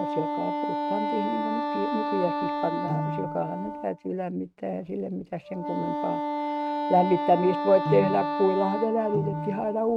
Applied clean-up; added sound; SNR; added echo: neural mask model RNNoise.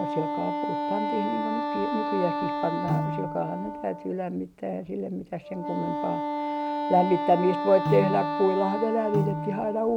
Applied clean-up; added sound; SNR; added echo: none; Piano + Wind instrument, woodwind instrument; 2 dB; none.